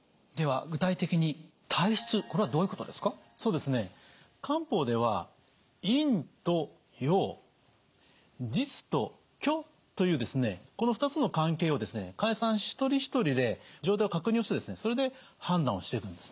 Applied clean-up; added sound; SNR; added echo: none; none; none; none.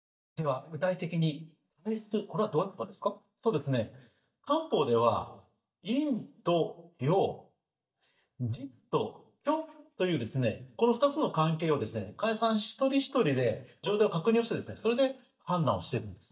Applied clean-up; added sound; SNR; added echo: neural mask model DeepFilterNet 3.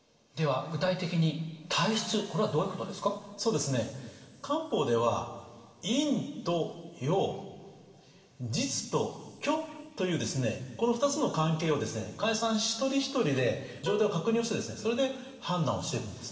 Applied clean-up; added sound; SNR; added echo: none; Plucked string instrument; 14 dB; reverberation time 2.9 s.